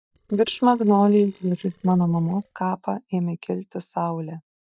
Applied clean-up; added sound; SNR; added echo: neural mask model DeepFilterNet 3.